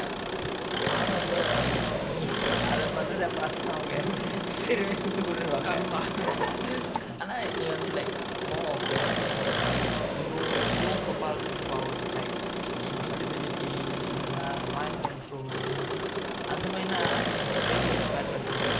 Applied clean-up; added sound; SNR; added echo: none; Engine; -4 dB; none.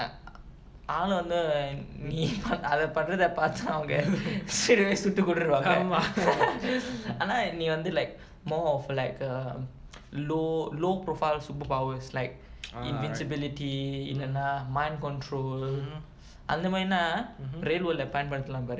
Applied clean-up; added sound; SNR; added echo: none; none; none; none.